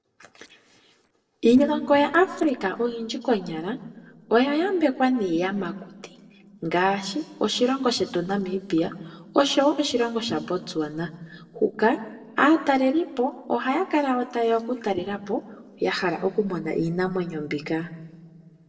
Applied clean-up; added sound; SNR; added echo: neural separator model SepFormer DNS4.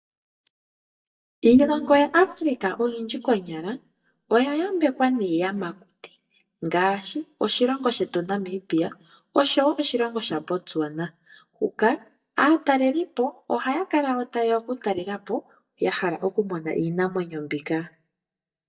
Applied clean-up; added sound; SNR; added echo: neural mask model DeepFilterNet 3.